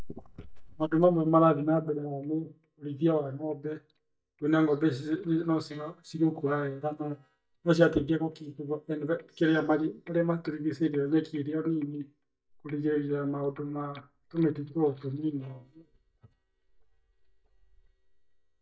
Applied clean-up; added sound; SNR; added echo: neural mask model DeepFilterNet 3.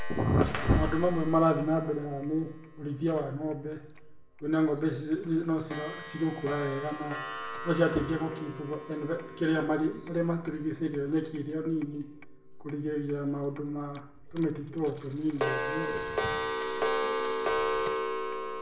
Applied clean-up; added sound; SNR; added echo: none; Clock; 6 dB; reverberation time 0.6 s.